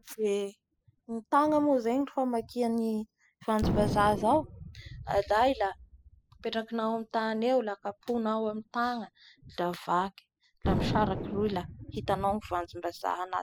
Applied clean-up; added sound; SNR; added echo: classical method spectral subtraction.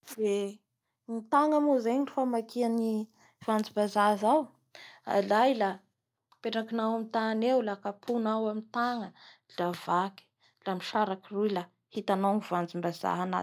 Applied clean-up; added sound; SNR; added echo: none; none; none; none.